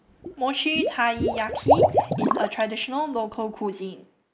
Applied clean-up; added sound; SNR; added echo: neural mask model Resemble Enhance denoiser.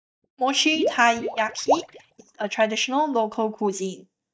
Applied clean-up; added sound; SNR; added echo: neural mask model DeepFilterNet 3.